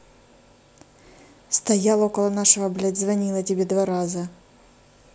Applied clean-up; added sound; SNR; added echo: none; none; none; none.